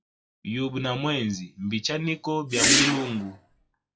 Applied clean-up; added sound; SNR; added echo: classical method WPE with log-MMSE.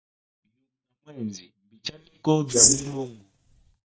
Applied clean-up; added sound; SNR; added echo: neural mask model DeepFilterNet 3.